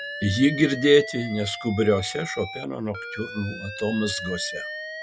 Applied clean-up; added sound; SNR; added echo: none; Alarm; 11 dB; none.